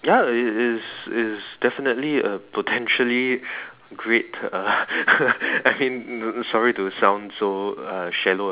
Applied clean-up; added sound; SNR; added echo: none; none; none; none.